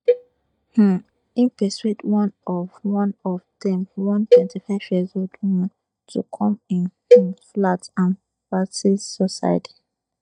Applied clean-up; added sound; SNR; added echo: neural mask model DeepFilterNet 3.